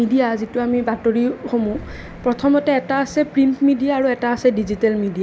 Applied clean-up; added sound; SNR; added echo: none; Explosion; 20 dB; none.